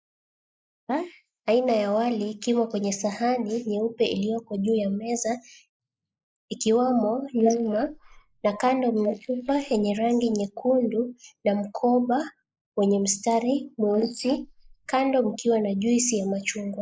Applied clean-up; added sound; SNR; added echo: neural mask model Resemble Enhance denoiser.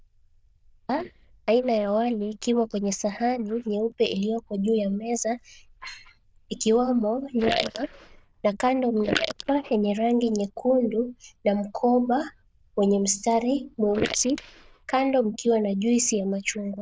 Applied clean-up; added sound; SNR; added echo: neural diffusion model UNIVERSE++.